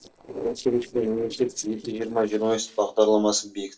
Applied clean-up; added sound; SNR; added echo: neural separator model SepFormer DNS4.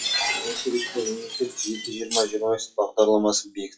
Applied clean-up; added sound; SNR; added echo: classical method WPE with log-MMSE.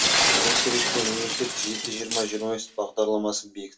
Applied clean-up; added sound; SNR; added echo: none; Shatter; -3 dB; reverberation time 0.2 s.